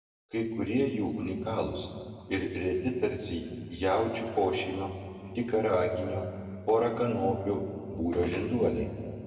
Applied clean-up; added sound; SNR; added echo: neural separator model SepFormer DNS4.